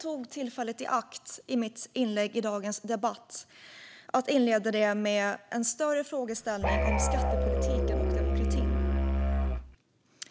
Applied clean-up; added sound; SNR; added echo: none; Musical instrument; -5 dB; none.